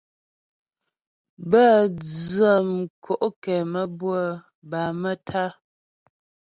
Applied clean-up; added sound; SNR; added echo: none; none; none; none.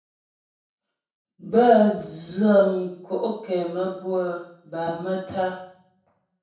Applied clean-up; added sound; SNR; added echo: none; none; none; reverberation time 0.6 s.